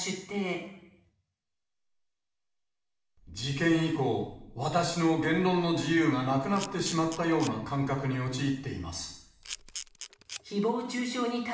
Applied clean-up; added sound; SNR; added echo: none; Camera; 13 dB; reverberation time 0.7 s.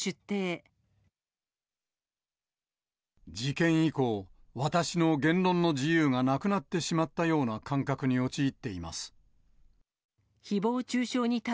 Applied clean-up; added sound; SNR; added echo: none; none; none; none.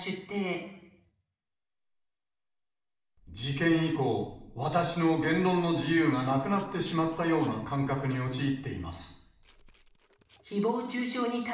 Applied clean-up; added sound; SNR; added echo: neural separator model SepFormer DNS4.